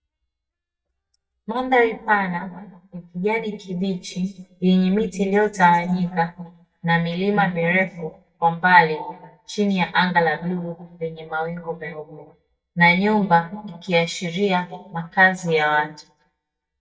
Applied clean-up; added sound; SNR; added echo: neural mask model DeepFilterNet 3.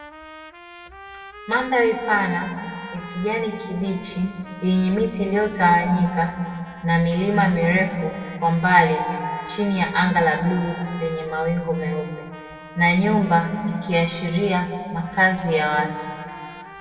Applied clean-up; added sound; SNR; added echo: none; Trumpet; 18 dB; reverberation time 2.1 s.